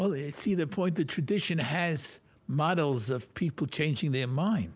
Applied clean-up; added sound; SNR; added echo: none; none; none; none.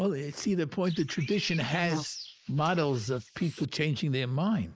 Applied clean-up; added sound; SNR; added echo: neural mask model Resemble Enhance denoiser.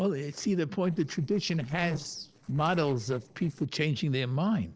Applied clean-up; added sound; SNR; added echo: neural separator model SepFormer DNS4.